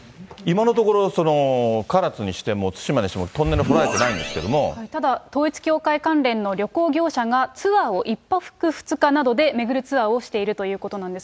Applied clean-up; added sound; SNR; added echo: none; none; none; none.